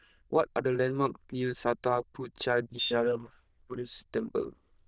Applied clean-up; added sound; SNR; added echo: neural diffusion model UNIVERSE++.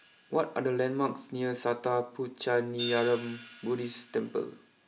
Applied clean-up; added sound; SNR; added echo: none; Hi-hat; 15 dB; none.